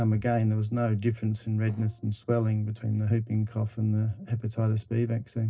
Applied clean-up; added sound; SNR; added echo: neural separator model SepFormer DNS4.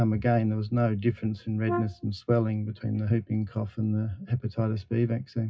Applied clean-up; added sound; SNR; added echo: classical method WPE with log-MMSE.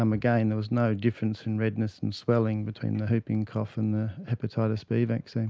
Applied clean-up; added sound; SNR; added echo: none; none; none; none.